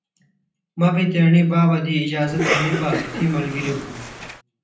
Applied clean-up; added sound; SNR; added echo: none; Cough; 5 dB; reverberation time 0.6 s.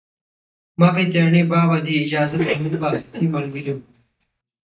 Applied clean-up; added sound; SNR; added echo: neural mask model DeepFilterNet 3.